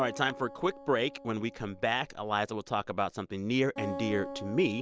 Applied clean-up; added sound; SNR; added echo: none; Acoustic guitar; 13 dB; none.